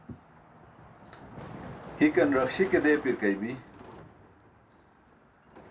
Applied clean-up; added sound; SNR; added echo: none; Car passing by; 15 dB; reverberation time 0.2 s.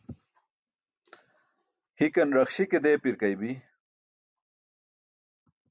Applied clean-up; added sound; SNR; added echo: none; none; none; none.